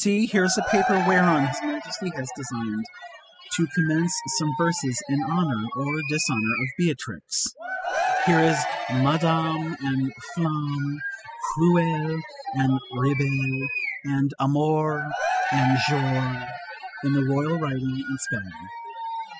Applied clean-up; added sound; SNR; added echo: classical method spectral subtraction.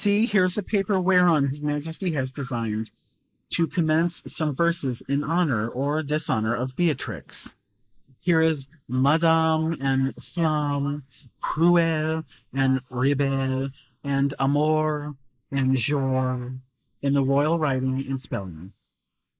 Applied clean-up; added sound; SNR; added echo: neural mask model Resemble Enhance denoiser.